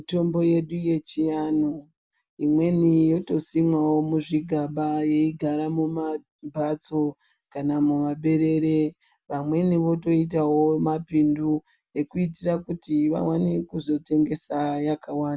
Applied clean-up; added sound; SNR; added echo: none; none; none; none.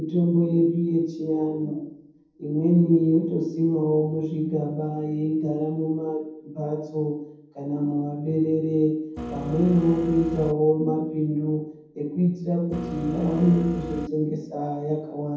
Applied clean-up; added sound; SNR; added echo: none; Printer; 9 dB; reverberation time 0.9 s.